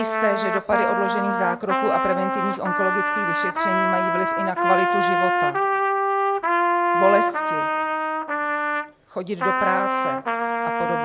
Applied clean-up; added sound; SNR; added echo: none; Trumpet; -5 dB; none.